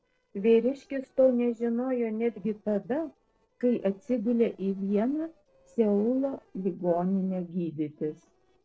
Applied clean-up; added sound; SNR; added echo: neural separator model SepFormer DNS4.